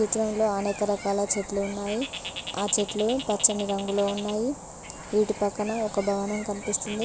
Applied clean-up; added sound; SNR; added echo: none; Bird; 14 dB; none.